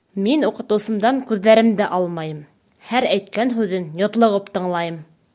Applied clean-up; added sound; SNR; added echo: none; none; none; none.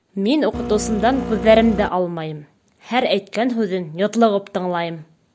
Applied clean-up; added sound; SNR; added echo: none; Printer; 7 dB; none.